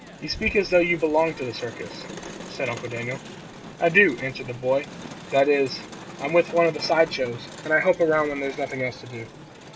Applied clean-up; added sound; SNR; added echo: none; Crowd; 15 dB; none.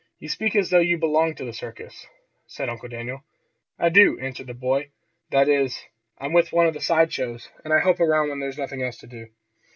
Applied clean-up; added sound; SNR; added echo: none; none; none; none.